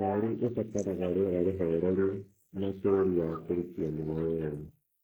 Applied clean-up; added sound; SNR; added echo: neural mask model Resemble Enhance denoiser.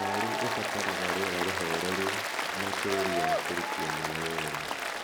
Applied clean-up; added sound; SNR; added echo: none; Applause; -5 dB; none.